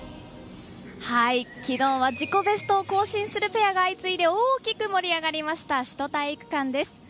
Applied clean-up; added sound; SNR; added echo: none; Bird; 19 dB; none.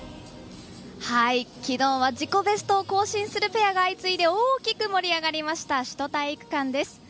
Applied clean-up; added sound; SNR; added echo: none; none; none; none.